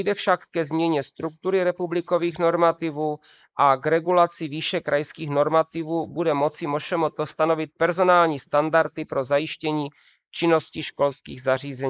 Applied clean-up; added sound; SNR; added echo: neural mask model Resemble Enhance denoiser.